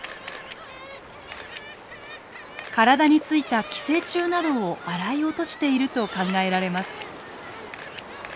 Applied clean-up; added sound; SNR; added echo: none; Camera; 18 dB; none.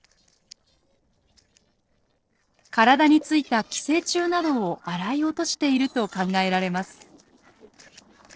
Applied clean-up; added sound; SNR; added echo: neural separator model SepFormer DNS4.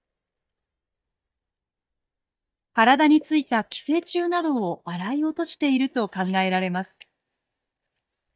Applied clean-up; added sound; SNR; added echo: neural mask model DeepFilterNet 3.